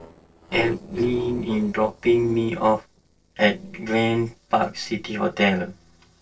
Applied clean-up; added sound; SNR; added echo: neural separator model SepFormer DNS4.